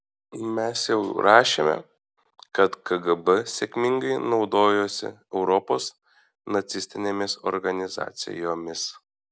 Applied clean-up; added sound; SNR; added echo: none; none; none; none.